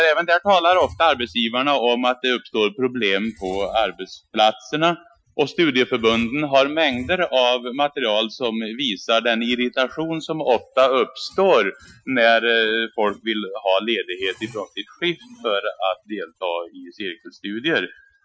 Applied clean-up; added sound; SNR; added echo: classical method Wiener filter.